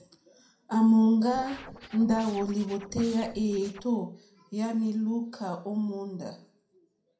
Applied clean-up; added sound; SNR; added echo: none; Scratching (performance technique); 18 dB; reverberation time 0.4 s.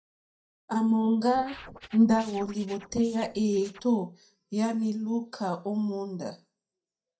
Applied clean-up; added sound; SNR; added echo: neural mask model DeepFilterNet 3.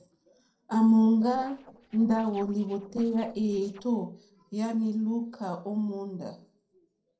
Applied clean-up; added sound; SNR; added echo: neural separator model SepFormer DNS4.